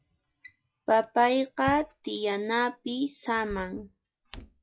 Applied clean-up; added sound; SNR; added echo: classical method log-MMSE.